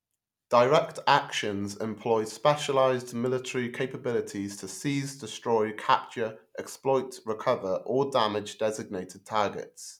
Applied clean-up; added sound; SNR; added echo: none; none; none; none.